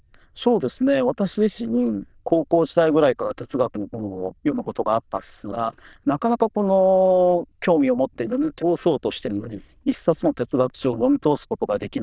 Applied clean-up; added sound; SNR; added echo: neural diffusion model UNIVERSE++.